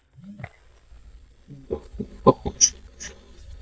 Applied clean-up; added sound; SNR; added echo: neural mask model DeepFilterNet 3.